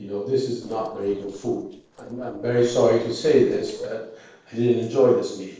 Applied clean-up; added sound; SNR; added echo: neural separator model SepFormer DNS4.